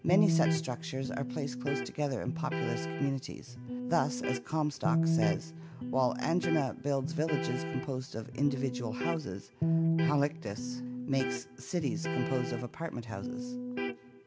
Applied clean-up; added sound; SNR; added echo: none; Electric guitar; 0 dB; none.